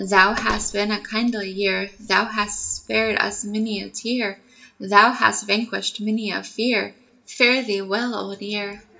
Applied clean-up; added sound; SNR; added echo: none; Slam; 15 dB; reverberation time 0.3 s.